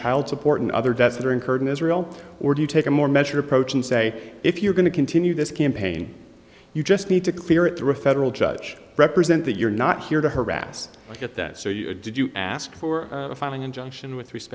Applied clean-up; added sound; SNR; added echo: none; none; none; none.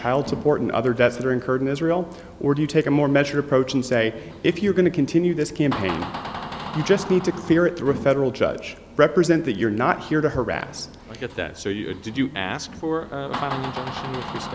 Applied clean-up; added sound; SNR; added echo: none; Door; 14 dB; none.